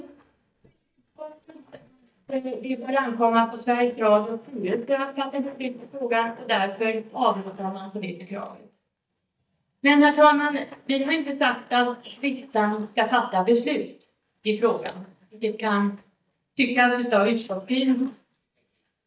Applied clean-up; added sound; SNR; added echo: neural mask model DeepFilterNet 3.